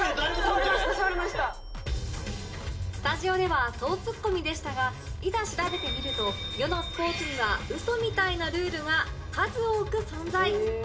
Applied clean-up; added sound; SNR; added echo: none; Drum kit; 19 dB; reverberation time 0.4 s.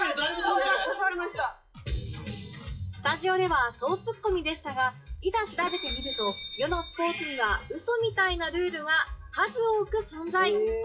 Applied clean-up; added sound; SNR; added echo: classical method WPE with log-MMSE.